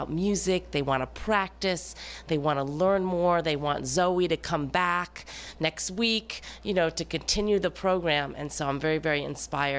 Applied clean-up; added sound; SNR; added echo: none; none; none; none.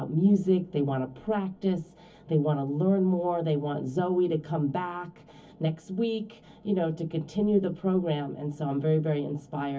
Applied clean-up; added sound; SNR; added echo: none; none; none; reverberation time 0.3 s.